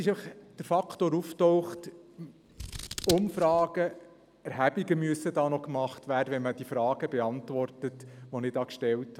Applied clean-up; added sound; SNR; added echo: none; Scissors; 9 dB; none.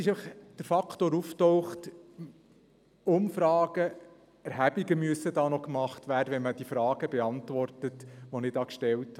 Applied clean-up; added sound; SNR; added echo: none; none; none; none.